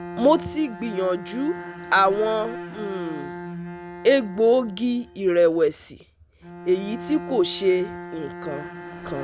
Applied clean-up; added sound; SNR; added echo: none; Bowed string instrument; 13 dB; none.